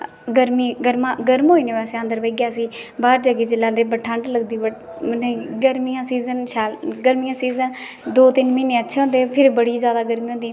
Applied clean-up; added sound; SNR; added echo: none; none; none; none.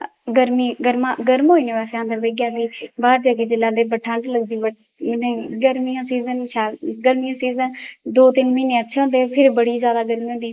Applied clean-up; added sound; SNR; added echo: neural mask model Resemble Enhance denoiser.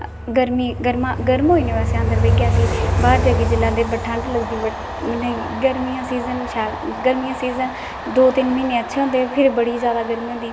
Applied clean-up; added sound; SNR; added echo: none; Train; 2 dB; none.